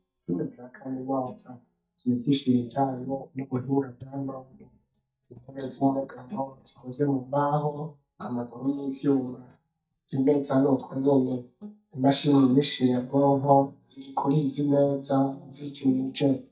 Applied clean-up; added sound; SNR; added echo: neural mask model DeepFilterNet 3.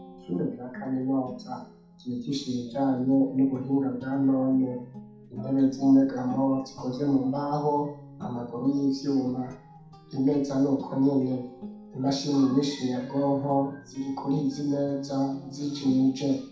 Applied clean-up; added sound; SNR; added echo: none; Guitar; 17 dB; reverberation time 0.7 s.